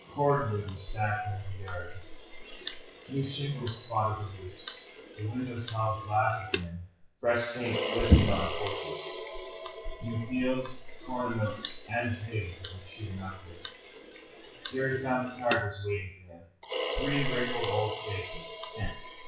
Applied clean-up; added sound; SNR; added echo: classical method WPE with log-MMSE.